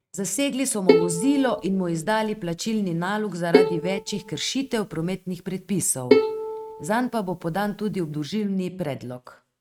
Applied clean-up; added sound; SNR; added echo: neural mask model RNNoise.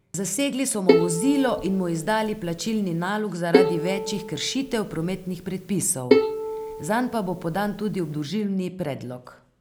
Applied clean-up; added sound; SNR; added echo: none; Bowed string instrument; 0 dB; none.